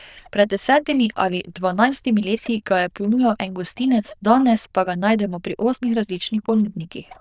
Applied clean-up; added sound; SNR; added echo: neural diffusion model UNIVERSE++.